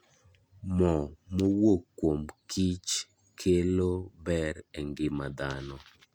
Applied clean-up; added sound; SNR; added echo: none; none; none; none.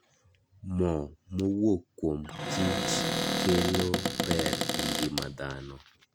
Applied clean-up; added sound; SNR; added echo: none; Cupboard open or close; -2 dB; none.